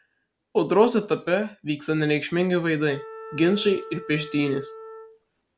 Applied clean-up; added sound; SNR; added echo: none; Wind instrument, woodwind instrument; 16 dB; none.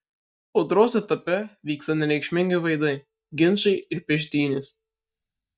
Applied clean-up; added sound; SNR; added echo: neural mask model DeepFilterNet 3.